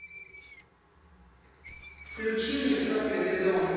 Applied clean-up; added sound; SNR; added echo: none; Screech; 17 dB; reverberation time 2.1 s.